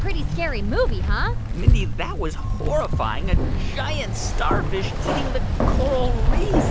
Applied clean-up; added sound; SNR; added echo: none; Keys jangling; -5 dB; none.